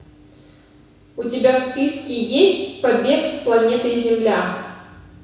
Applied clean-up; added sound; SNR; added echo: none; none; none; reverberation time 1.0 s.